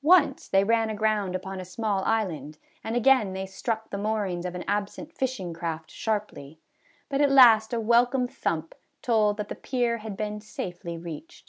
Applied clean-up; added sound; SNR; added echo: none; none; none; none.